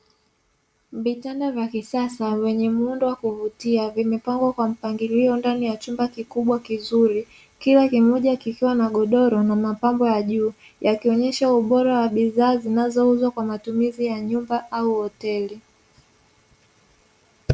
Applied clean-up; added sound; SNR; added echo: none; none; none; none.